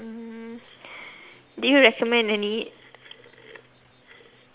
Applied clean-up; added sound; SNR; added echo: none; none; none; none.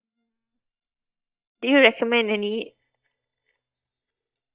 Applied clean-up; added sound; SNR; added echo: neural mask model DeepFilterNet 3.